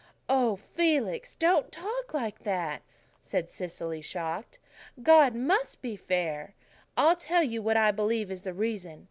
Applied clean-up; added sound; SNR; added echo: none; none; none; none.